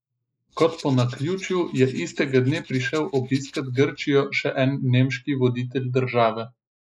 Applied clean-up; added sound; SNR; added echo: neural mask model Resemble Enhance denoiser.